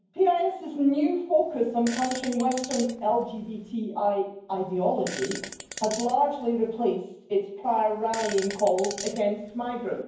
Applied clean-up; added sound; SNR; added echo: none; Fart; 14 dB; reverberation time 0.9 s.